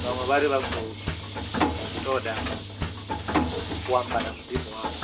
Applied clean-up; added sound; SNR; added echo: none; Mechanisms; 0 dB; reverberation time 2.7 s.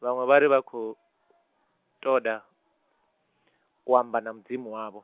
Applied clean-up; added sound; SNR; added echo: none; none; none; none.